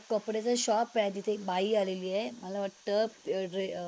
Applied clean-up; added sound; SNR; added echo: neural mask model Resemble Enhance denoiser.